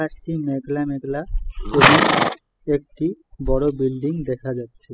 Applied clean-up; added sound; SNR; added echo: classical method spectral subtraction.